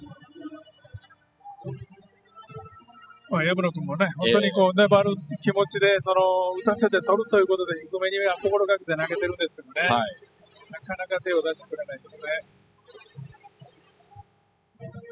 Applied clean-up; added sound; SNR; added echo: classical method spectral subtraction.